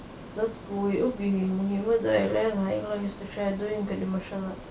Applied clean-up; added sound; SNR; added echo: none; Ocean; 15 dB; reverberation time 0.3 s.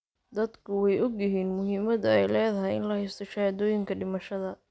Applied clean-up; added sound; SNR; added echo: none; none; none; none.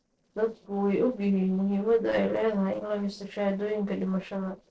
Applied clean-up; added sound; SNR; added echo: neural separator model SepFormer DNS4.